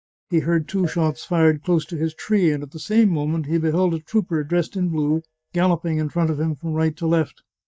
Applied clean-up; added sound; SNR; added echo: neural mask model DeepFilterNet 3.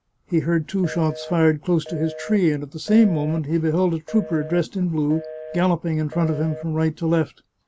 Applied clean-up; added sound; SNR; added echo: none; Telephone; 15 dB; none.